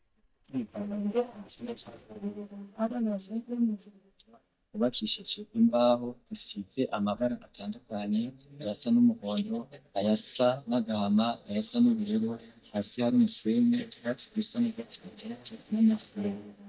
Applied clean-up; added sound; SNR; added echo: neural mask model DeepFilterNet 3.